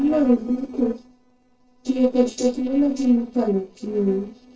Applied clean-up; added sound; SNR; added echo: neural separator model SepFormer DNS4.